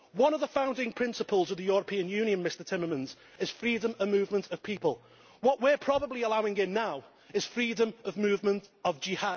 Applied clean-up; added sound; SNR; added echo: none; none; none; none.